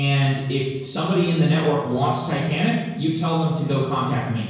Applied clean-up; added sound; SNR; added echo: none; none; none; reverberation time 1.0 s.